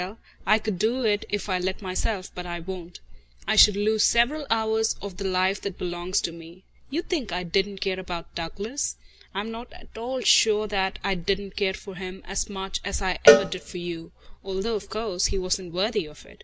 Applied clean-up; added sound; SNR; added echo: none; Cowbell; -2 dB; none.